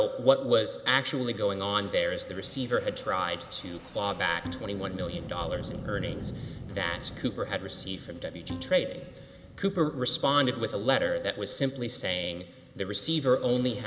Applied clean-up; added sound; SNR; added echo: none; Bowed string instrument + Wind; 15 dB; none.